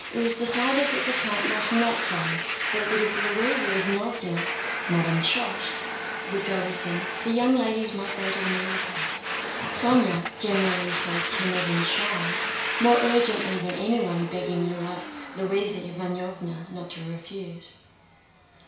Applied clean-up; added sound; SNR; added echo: none; Domestic sounds, home sounds; 4 dB; reverberation time 0.6 s.